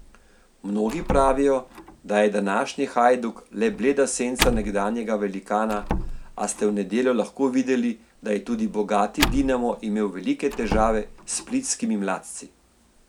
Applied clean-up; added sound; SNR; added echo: none; Slam; 9 dB; none.